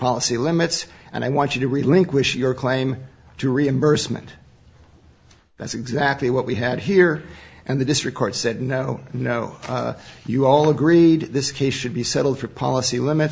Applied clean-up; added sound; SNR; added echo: none; none; none; none.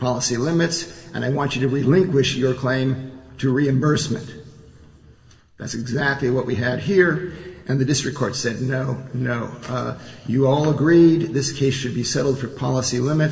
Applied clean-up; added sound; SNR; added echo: none; none; none; reverberation time 1.4 s.